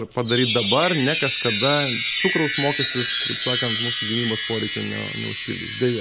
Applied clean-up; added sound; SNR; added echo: none; Chime; 1 dB; none.